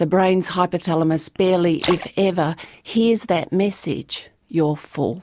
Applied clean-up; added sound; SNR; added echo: none; Splash, splatter; 12 dB; none.